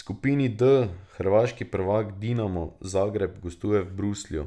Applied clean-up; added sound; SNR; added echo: none; none; none; none.